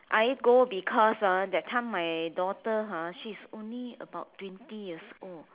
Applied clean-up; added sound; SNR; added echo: none; none; none; none.